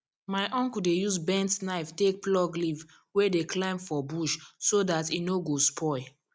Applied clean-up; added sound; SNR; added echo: none; none; none; none.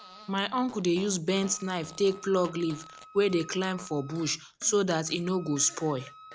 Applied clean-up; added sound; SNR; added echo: none; Wind instrument, woodwind instrument + Fart; 20 dB; none.